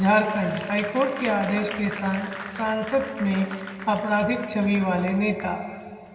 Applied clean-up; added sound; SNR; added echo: none; Applause / Crowd; 14 dB; reverberation time 2.5 s.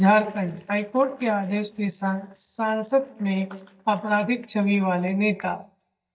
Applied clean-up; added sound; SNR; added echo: neural mask model DeepFilterNet 3.